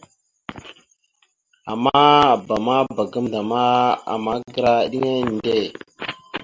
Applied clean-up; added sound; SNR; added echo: none; none; none; none.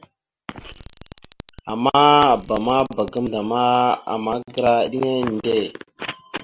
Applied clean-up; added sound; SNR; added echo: none; Alarm; 7 dB; none.